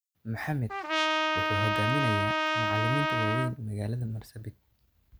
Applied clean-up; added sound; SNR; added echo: none; Trumpet; -4 dB; none.